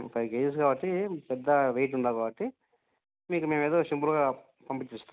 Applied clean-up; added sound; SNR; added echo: none; none; none; none.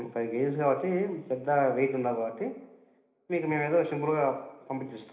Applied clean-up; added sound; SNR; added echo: none; none; none; reverberation time 1.0 s.